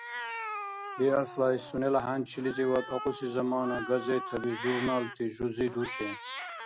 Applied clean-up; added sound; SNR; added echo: none; Cat; 10 dB; none.